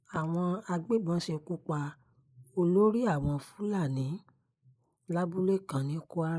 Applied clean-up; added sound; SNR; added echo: neural mask model Resemble Enhance denoiser.